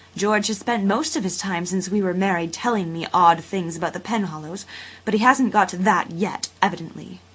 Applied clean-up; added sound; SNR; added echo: none; none; none; none.